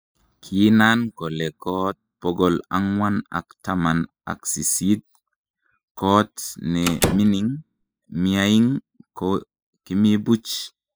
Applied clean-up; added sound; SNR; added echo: classical method spectral subtraction.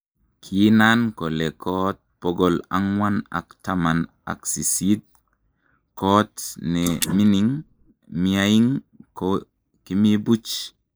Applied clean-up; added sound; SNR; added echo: neural mask model Resemble Enhance denoiser.